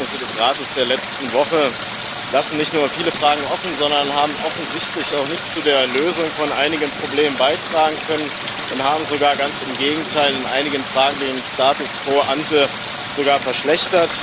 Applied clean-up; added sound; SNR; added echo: none; Stream; 5 dB; none.